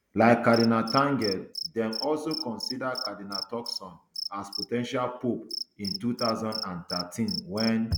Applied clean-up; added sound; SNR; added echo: none; Cricket; 10 dB; none.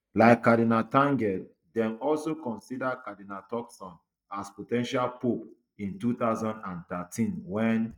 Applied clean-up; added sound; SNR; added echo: neural mask model DeepFilterNet 3.